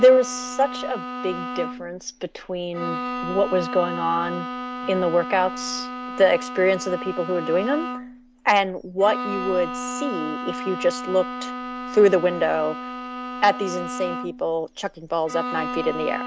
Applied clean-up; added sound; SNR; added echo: none; Bowed string instrument; 8 dB; none.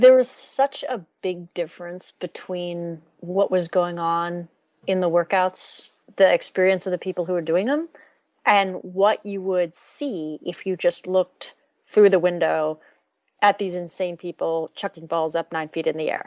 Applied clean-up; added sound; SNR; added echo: none; none; none; none.